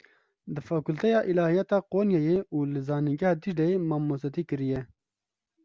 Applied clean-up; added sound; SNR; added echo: none; none; none; none.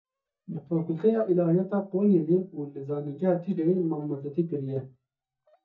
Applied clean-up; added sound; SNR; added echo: neural mask model DeepFilterNet 3.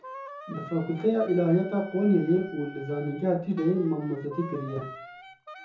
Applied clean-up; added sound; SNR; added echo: none; Wind instrument, woodwind instrument; 17 dB; reverberation time 0.6 s.